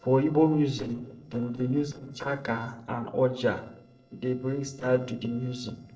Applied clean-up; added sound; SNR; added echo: neural separator model SepFormer DNS4.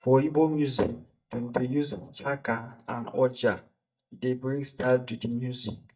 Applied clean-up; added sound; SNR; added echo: neural mask model DeepFilterNet 3.